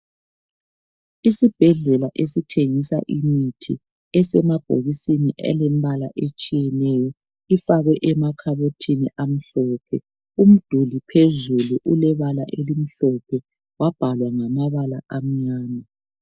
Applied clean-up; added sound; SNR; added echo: neural mask model DeepFilterNet 3.